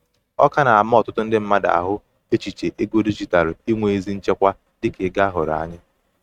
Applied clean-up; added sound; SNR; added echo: neural mask model RNNoise.